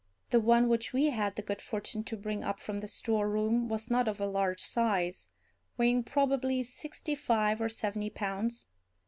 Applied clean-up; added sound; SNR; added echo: none; none; none; none.